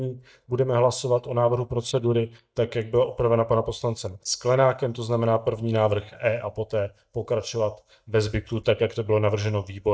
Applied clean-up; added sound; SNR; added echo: neural mask model DeepFilterNet 3.